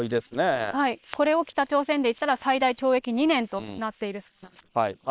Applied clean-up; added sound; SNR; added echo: neural separator model SepFormer WHAM!.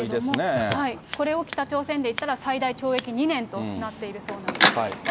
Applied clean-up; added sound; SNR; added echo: none; Scissors; 4 dB; none.